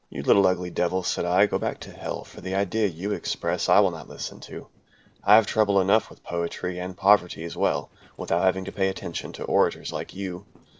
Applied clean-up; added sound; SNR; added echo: neural separator model SepFormer DNS4.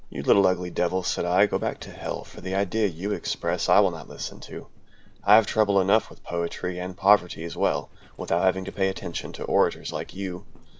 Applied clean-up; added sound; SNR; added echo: none; Livestock, farm animals, working animals; 16 dB; none.